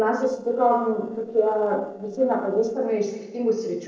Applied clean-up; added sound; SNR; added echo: neural separator model SepFormer DNS4.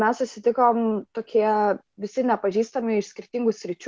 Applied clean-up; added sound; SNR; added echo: none; none; none; none.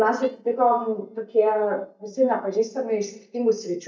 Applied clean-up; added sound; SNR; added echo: neural mask model DeepFilterNet 3.